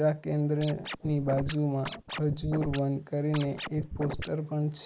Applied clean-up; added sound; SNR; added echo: neural mask model Resemble Enhance denoiser.